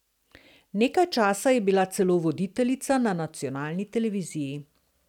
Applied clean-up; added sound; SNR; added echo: none; none; none; none.